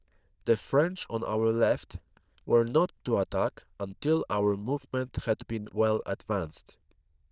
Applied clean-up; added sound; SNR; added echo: neural diffusion model UNIVERSE++.